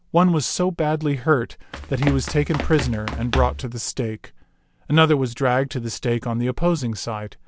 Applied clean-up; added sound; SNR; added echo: none; Run; 5 dB; none.